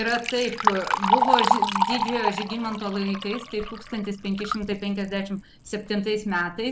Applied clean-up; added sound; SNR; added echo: none; Liquid; 0 dB; none.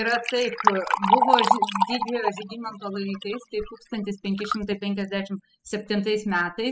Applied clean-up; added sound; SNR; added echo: classical method spectral subtraction.